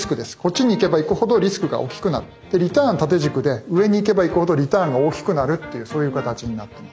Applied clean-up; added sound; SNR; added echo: none; none; none; none.